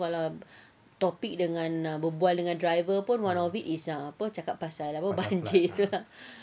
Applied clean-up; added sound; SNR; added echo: none; none; none; none.